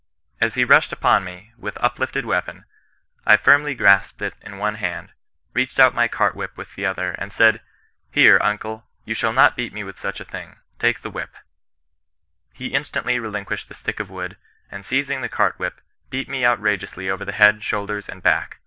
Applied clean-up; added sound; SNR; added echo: none; none; none; none.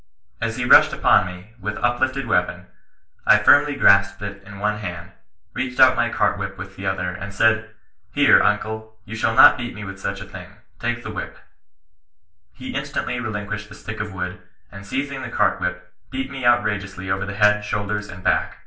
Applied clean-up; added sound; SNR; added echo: none; none; none; reverberation time 0.3 s.